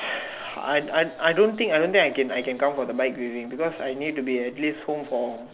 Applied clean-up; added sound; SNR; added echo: none; none; none; none.